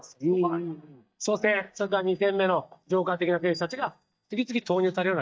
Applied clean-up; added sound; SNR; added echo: neural mask model DeepFilterNet 3.